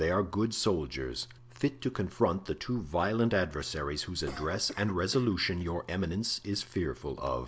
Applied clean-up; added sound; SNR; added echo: none; Cough; 19 dB; none.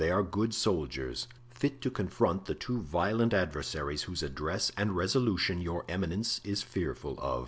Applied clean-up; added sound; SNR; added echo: none; none; none; none.